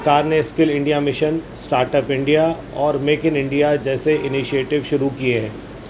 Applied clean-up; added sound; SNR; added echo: none; none; none; none.